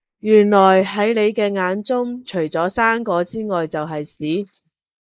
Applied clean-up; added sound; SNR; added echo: neural mask model Resemble Enhance denoiser.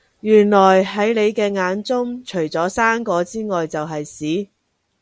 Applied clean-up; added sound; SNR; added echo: none; none; none; none.